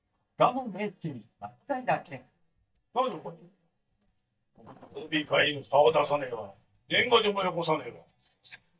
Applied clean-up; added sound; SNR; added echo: neural mask model DeepFilterNet 3.